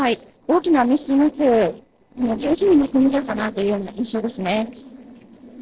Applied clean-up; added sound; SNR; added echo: neural separator model SepFormer DNS4.